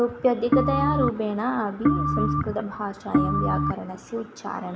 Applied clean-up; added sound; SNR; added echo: none; Organ; -2 dB; reverberation time 1.4 s.